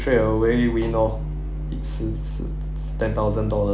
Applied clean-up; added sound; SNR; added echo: none; Bowed string instrument; 20 dB; none.